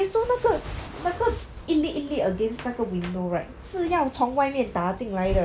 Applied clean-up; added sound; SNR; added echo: none; none; none; none.